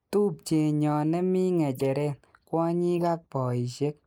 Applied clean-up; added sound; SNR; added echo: neural mask model Resemble Enhance denoiser.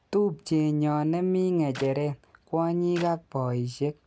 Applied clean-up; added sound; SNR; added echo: none; Clapping; 20 dB; none.